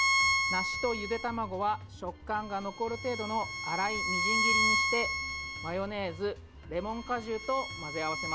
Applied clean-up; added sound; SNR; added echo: none; Bowed string instrument; -2 dB; none.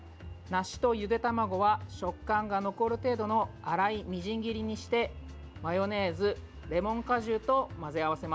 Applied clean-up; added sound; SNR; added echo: none; none; none; none.